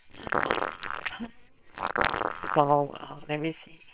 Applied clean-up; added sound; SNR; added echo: neural separator model SepFormer WHAMR!.